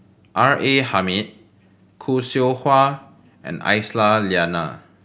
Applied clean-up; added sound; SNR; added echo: none; none; none; none.